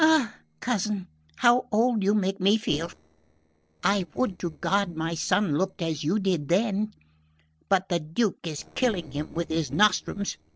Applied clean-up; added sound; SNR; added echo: neural separator model SepFormer DNS4.